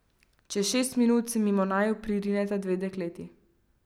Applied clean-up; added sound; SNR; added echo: none; none; none; none.